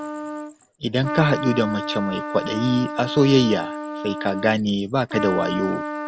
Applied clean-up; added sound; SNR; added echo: none; Trumpet; 7 dB; none.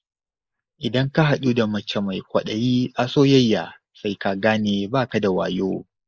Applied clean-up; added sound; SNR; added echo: neural mask model Resemble Enhance denoiser.